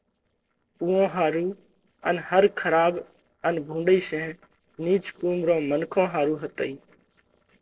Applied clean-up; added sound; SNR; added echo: neural separator model SepFormer DNS4.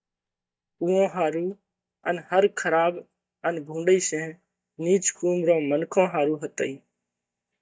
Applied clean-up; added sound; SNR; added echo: neural mask model DeepFilterNet 3.